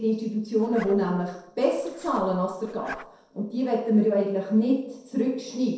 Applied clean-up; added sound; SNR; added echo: neural separator model SepFormer DNS4.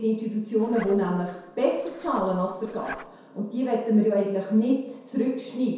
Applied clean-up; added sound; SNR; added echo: none; Zipper (clothing); 20 dB; reverberation time 0.7 s.